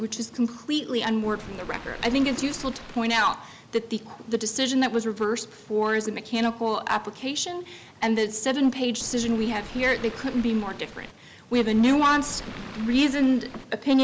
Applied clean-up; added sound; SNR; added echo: none; Waves, surf; 15 dB; none.